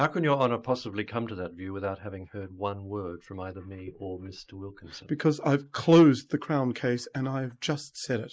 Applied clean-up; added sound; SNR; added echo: neural mask model Resemble Enhance denoiser.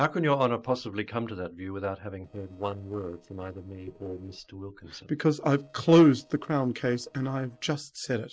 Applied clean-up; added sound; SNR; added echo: neural separator model SepFormer DNS4.